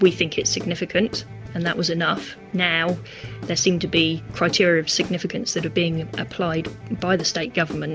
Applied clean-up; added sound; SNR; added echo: none; Guitar / Drum; 14 dB; none.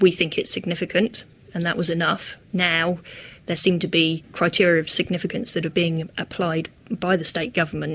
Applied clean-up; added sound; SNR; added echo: none; none; none; none.